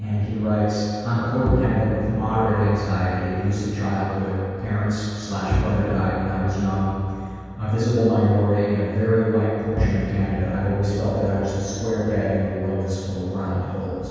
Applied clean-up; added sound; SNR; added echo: none; Bowed string instrument; 7 dB; reverberation time 2.1 s.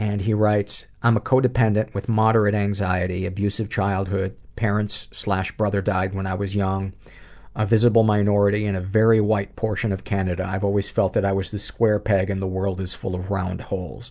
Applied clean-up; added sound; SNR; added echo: none; none; none; none.